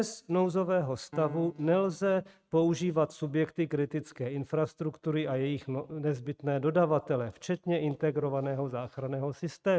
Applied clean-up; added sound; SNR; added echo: neural mask model RNNoise.